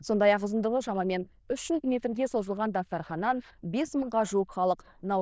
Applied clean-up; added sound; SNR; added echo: neural diffusion model UNIVERSE++.